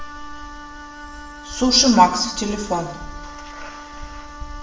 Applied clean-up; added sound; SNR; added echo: none; Wind instrument, woodwind instrument; 16 dB; reverberation time 0.7 s.